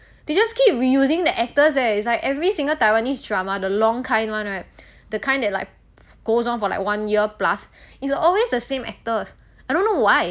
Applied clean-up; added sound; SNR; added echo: none; none; none; none.